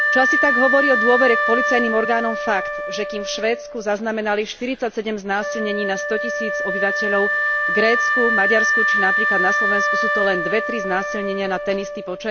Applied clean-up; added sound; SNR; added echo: none; Wind instrument, woodwind instrument; -1 dB; none.